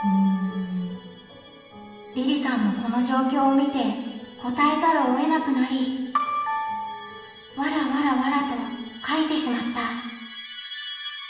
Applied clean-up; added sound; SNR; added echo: none; none; none; reverberation time 1.1 s.